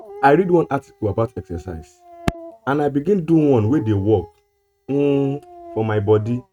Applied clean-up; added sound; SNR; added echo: neural mask model RNNoise.